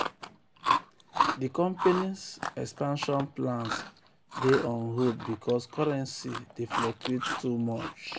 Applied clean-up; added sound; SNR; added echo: none; Chewing, mastication; 4 dB; none.